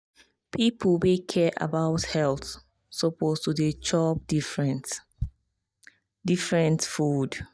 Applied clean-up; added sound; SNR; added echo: neural mask model DeepFilterNet 3.